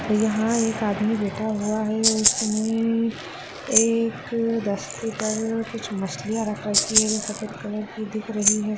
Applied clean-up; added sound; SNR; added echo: none; Rattle (instrument); 3 dB; none.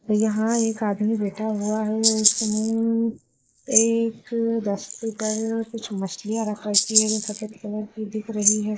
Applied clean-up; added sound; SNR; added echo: neural mask model Resemble Enhance denoiser.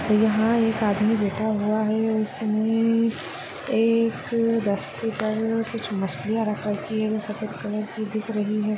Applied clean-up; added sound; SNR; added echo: none; none; none; none.